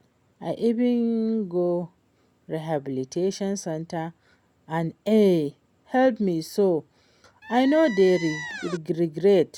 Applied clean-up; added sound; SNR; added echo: none; Squeak; 12 dB; none.